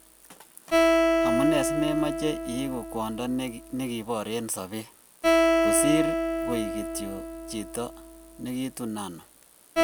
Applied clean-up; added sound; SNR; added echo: none; Acoustic guitar; -4 dB; none.